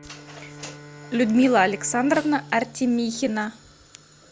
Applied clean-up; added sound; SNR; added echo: none; Snare drum + Bowed string instrument; 19 dB; none.